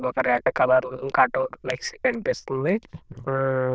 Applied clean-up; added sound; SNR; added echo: neural diffusion model UNIVERSE++.